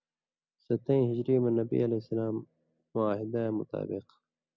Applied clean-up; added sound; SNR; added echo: none; none; none; none.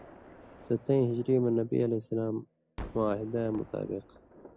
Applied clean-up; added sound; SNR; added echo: none; Gunshot, gunfire; 18 dB; none.